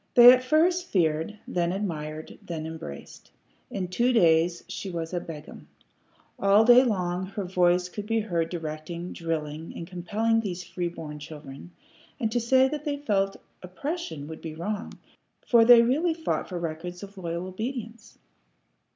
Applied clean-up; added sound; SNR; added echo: none; none; none; none.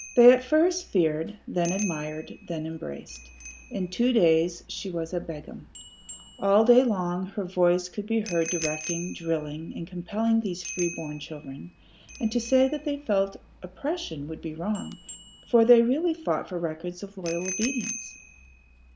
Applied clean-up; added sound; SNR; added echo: none; Bicycle bell; 15 dB; none.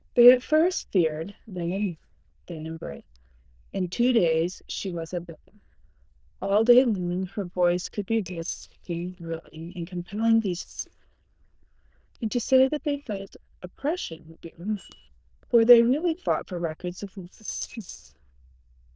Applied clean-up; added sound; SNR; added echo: neural diffusion model UNIVERSE++.